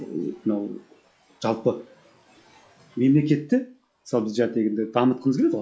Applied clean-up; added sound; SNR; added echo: classical method log-MMSE.